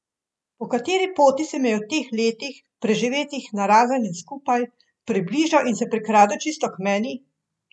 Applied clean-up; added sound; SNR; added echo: none; none; none; none.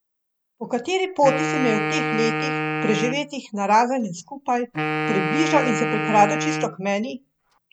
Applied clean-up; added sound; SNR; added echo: none; Wind instrument, woodwind instrument; 3 dB; none.